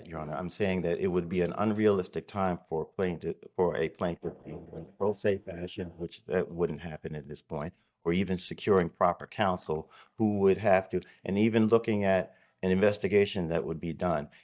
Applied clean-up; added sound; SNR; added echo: neural mask model DeepFilterNet 3.